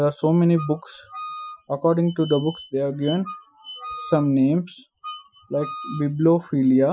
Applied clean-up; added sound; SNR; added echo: classical method Wiener filter.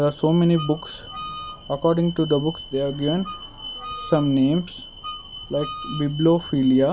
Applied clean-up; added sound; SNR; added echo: none; Alarm + Wind instrument, woodwind instrument; 14 dB; none.